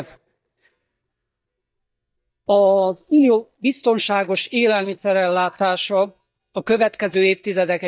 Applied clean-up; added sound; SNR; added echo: neural mask model DeepFilterNet 3.